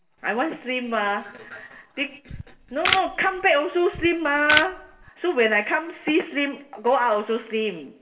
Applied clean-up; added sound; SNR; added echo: none; Camera; 5 dB; reverberation time 0.6 s.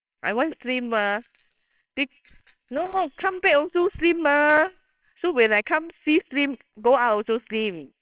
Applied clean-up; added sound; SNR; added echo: neural separator model SepFormer WHAMR!.